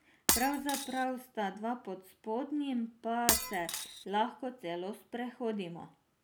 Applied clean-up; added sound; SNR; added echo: none; Shatter; 0 dB; none.